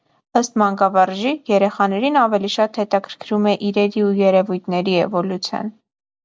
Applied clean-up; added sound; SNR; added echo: none; none; none; none.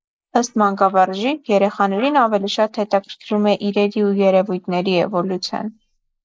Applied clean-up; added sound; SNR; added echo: neural mask model Resemble Enhance denoiser.